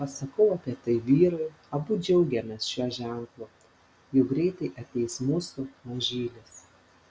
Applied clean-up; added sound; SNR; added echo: none; none; none; none.